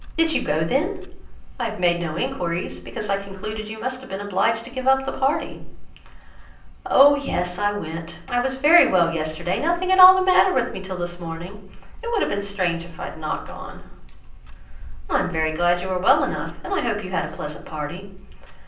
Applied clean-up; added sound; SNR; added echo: none; Clock; 11 dB; reverberation time 0.6 s.